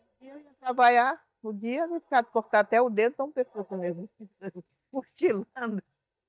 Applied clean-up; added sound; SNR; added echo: neural mask model DeepFilterNet 3.